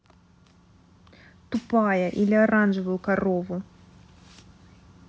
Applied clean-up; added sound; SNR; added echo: none; none; none; none.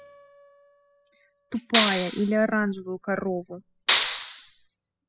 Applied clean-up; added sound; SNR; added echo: classical method spectral subtraction.